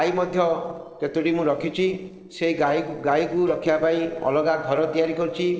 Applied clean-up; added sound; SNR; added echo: neural separator model SepFormer DNS4.